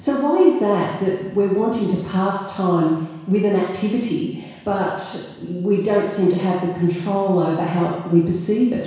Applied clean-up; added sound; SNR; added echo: none; none; none; reverberation time 1.1 s.